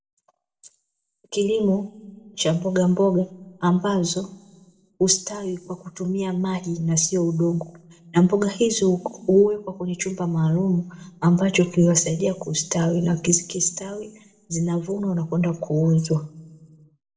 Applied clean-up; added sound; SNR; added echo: none; none; none; reverberation time 0.4 s.